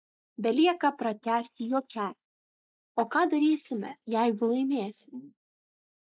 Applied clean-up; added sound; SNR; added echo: neural mask model Resemble Enhance denoiser.